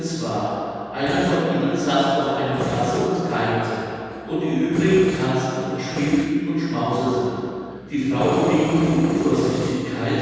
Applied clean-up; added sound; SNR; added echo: none; Tools; 11 dB; reverberation time 2.1 s.